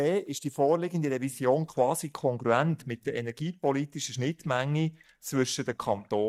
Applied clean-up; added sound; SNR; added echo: neural mask model DeepFilterNet 3.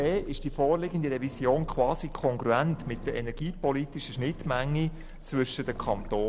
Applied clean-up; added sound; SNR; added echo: none; Engine; 12 dB; none.